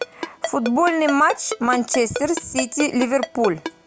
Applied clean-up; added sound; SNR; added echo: none; Ringtone; 9 dB; none.